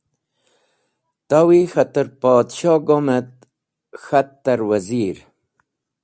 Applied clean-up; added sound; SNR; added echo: none; none; none; none.